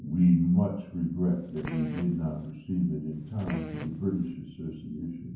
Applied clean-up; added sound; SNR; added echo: none; Fart; 14 dB; reverberation time 0.9 s.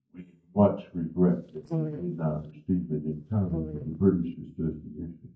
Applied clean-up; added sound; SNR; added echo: neural mask model DeepFilterNet 3.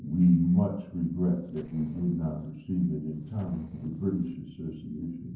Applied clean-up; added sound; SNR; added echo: neural separator model SepFormer DNS4.